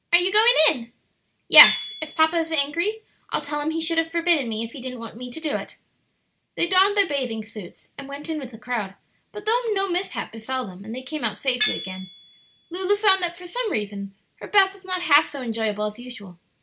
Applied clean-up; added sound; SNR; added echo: none; Tools; 8 dB; none.